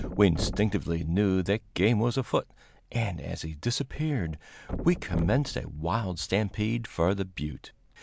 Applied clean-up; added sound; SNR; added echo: none; Thump, thud; 12 dB; none.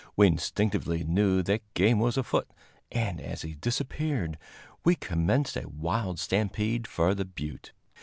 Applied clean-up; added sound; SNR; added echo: none; none; none; none.